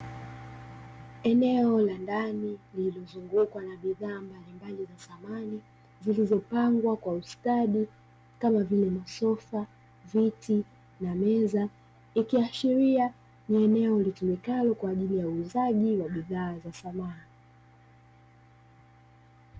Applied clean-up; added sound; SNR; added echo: none; none; none; none.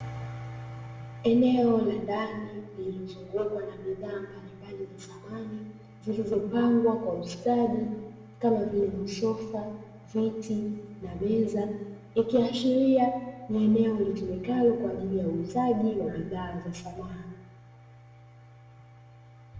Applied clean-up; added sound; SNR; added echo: none; none; none; reverberation time 1.0 s.